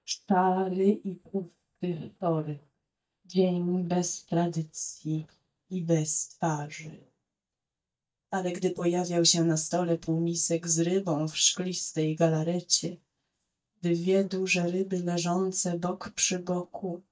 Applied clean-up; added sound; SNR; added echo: neural mask model DeepFilterNet 3.